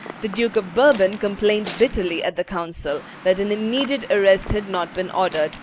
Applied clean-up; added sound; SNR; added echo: none; Waves, surf / Wind; 17 dB; none.